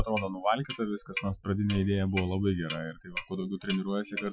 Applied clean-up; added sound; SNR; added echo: classical method Wiener filter.